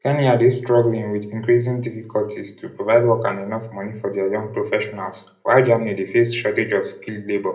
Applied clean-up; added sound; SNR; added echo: none; none; none; reverberation time 0.5 s.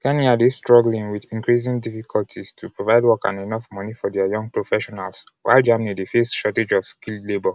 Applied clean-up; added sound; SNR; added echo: none; none; none; none.